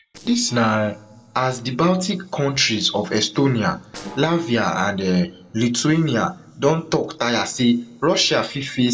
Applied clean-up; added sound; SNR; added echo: neural separator model SepFormer DNS4.